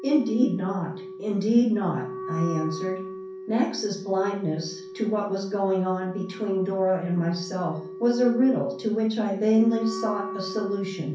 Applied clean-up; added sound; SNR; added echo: none; Wind instrument, woodwind instrument; 12 dB; reverberation time 0.6 s.